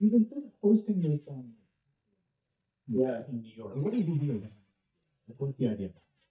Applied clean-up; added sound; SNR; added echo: neural mask model DeepFilterNet 3.